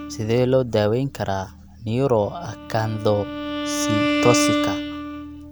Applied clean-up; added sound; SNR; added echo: none; Bowed string instrument; 3 dB; none.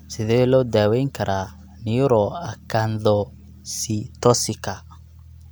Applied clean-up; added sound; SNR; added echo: none; none; none; none.